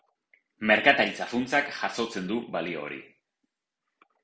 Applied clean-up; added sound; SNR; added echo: none; none; none; none.